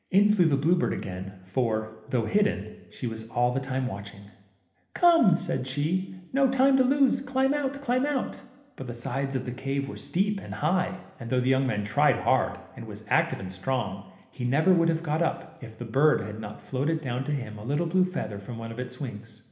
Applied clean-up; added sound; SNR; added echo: none; none; none; reverberation time 1.0 s.